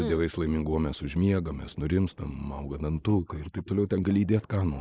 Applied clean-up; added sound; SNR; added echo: neural mask model Resemble Enhance denoiser.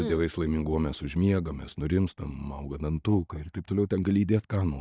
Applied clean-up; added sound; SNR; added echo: neural mask model DeepFilterNet 3.